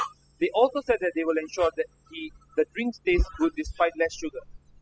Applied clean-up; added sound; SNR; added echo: classical method spectral subtraction.